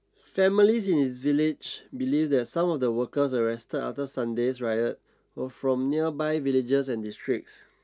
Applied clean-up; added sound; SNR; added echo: none; none; none; none.